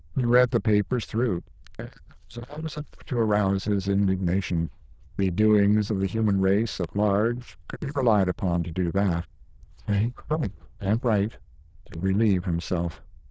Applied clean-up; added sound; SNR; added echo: neural diffusion model UNIVERSE++.